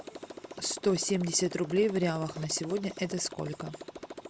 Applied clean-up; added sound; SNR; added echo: none; Motorcycle; 13 dB; none.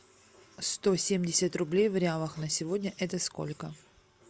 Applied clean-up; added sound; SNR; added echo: none; none; none; none.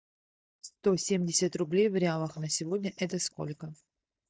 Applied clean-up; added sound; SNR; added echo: neural mask model DeepFilterNet 3.